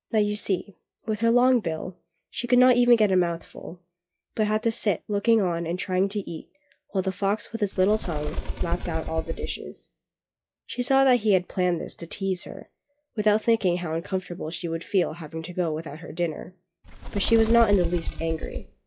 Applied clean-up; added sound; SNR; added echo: classical method log-MMSE.